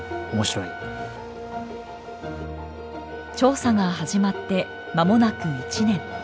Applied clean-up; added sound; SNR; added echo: none; Wind instrument, woodwind instrument; 17 dB; none.